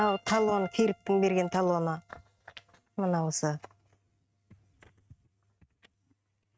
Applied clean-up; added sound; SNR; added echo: neural mask model RNNoise.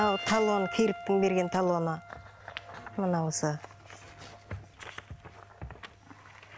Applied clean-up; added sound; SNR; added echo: none; Piano; 13 dB; none.